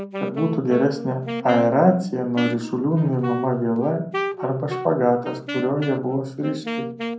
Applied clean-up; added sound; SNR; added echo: none; Wind instrument, woodwind instrument; 8 dB; reverberation time 0.6 s.